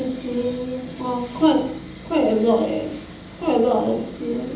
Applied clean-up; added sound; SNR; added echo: none; Sawing; 19 dB; reverberation time 0.8 s.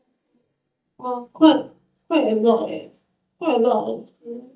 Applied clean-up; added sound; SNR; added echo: neural mask model DeepFilterNet 3.